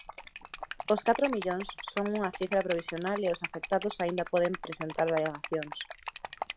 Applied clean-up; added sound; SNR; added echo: classical method log-MMSE.